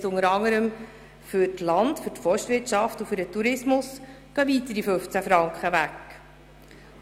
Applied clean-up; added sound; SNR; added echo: none; none; none; none.